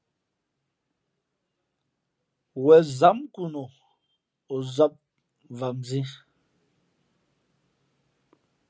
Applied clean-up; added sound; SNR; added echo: none; none; none; none.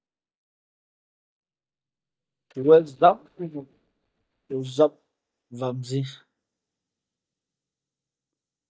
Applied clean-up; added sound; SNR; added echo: neural mask model DeepFilterNet 3.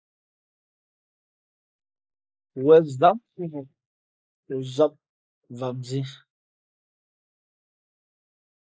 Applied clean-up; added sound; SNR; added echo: neural mask model Resemble Enhance denoiser.